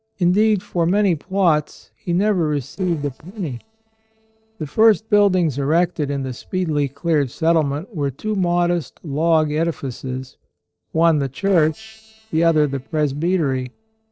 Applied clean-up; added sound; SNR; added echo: neural separator model SepFormer DNS4.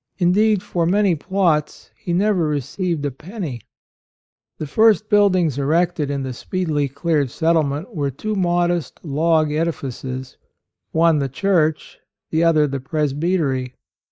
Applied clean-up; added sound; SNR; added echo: neural mask model Resemble Enhance denoiser.